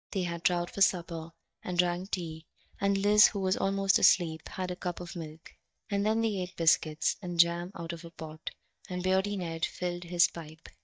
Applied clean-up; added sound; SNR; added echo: neural mask model DeepFilterNet 3.